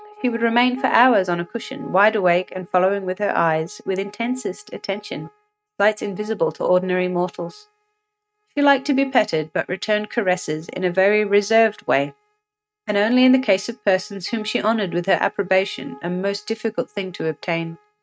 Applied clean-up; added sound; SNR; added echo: neural mask model RNNoise.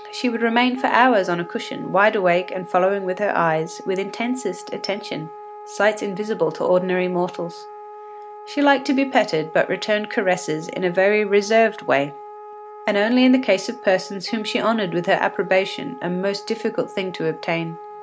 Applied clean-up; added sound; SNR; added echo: none; Wind instrument, woodwind instrument; 16 dB; none.